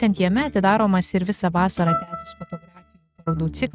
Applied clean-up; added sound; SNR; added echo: neural mask model RNNoise.